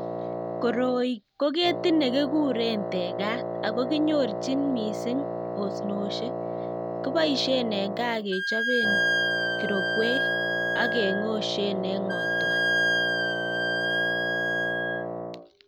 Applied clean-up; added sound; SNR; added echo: none; Wind instrument, woodwind instrument + Wind instrument, woodwind instrument; -1 dB; none.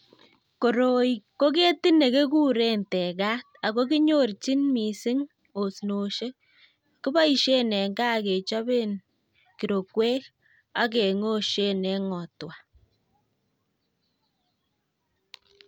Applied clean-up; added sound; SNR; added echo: none; none; none; none.